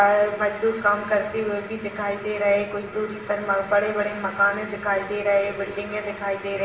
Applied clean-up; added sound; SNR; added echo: none; none; none; reverberation time 0.8 s.